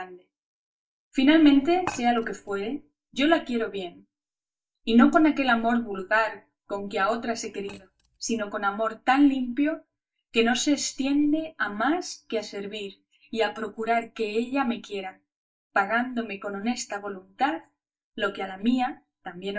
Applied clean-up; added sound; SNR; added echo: neural mask model DeepFilterNet 3.